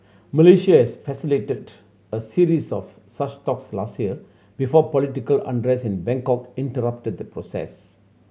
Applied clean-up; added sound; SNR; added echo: none; none; none; none.